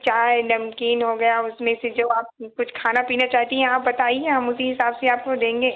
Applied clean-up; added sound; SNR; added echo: none; none; none; none.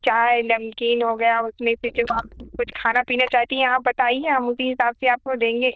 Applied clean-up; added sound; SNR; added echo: neural diffusion model UNIVERSE++.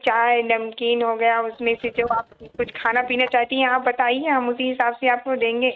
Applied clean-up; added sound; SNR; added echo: neural mask model RNNoise.